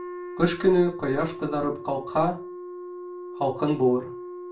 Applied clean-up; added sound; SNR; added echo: none; Wind instrument, woodwind instrument; 11 dB; reverberation time 0.3 s.